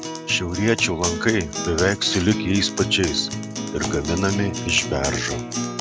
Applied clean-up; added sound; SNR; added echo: none; Acoustic guitar; 5 dB; none.